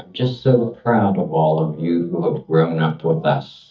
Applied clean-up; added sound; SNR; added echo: neural mask model DeepFilterNet 3.